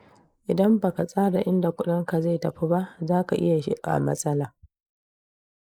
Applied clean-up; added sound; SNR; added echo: neural mask model Resemble Enhance denoiser.